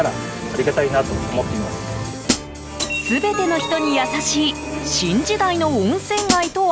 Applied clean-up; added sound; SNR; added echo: none; Hi-hat; 10 dB; none.